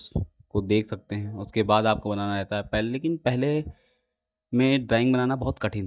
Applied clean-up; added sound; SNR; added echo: neural mask model DeepFilterNet 3.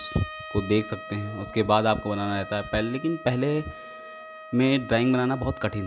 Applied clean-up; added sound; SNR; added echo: none; Trumpet; 15 dB; none.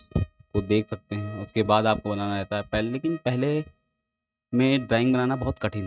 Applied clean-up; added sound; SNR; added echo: neural mask model RNNoise.